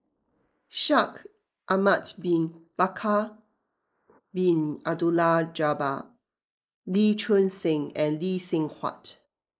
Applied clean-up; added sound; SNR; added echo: neural mask model Resemble Enhance denoiser.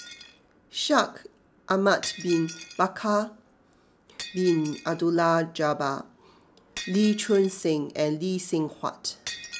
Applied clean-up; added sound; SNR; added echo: none; Shatter; 17 dB; none.